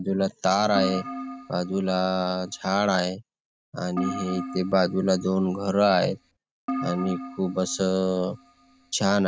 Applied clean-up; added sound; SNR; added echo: none; Keyboard (musical); 11 dB; none.